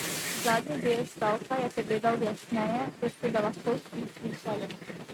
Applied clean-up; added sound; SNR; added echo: neural mask model RNNoise.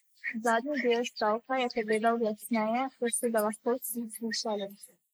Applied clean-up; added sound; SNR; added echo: neural mask model Resemble Enhance denoiser.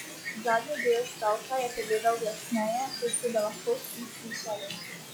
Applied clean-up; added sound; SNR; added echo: classical method log-MMSE.